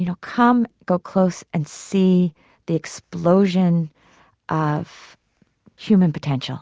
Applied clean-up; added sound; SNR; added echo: none; none; none; none.